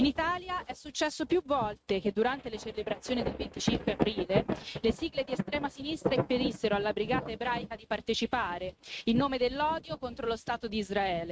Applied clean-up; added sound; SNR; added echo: neural mask model RNNoise.